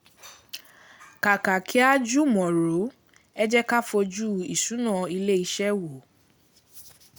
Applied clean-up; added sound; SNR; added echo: none; none; none; none.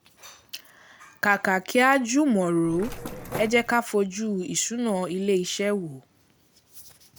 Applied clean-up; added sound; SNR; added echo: none; Mechanisms; 10 dB; none.